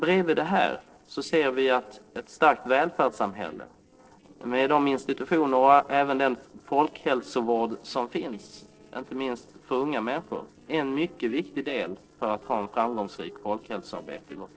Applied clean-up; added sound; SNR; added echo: neural separator model SepFormer DNS4.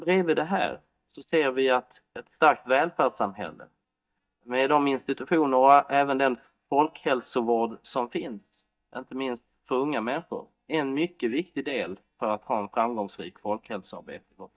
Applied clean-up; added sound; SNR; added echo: neural mask model DeepFilterNet 3.